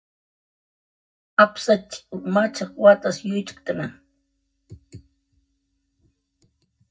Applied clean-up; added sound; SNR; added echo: neural mask model DeepFilterNet 3.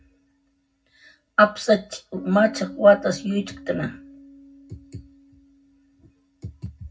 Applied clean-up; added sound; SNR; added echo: none; Bass guitar; 19 dB; reverberation time 0.4 s.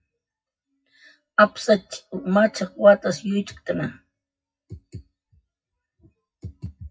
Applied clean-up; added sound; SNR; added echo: classical method WPE with log-MMSE.